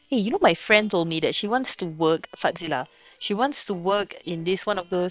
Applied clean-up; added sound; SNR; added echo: neural separator model SepFormer WHAM!.